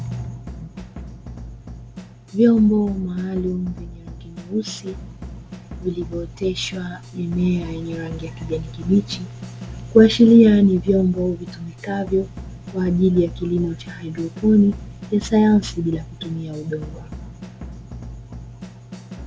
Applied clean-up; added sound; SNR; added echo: none; Drum / Drum kit; 16 dB; none.